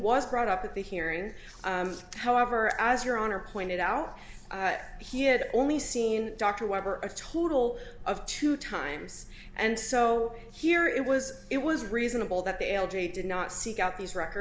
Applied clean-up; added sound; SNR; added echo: none; none; none; none.